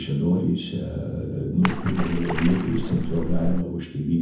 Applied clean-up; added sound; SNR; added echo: none; Splash, splatter; 2 dB; reverberation time 0.7 s.